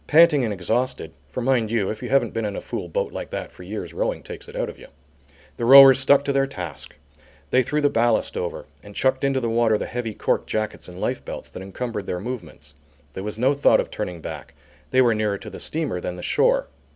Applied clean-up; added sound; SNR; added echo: none; none; none; none.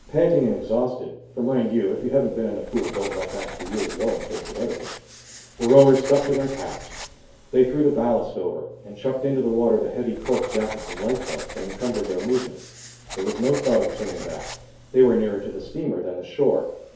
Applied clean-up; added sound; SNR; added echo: none; Writing; 16 dB; reverberation time 2.4 s.